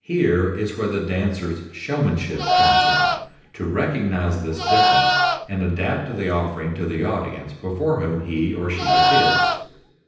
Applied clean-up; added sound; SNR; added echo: none; Livestock, farm animals, working animals; -4 dB; reverberation time 0.9 s.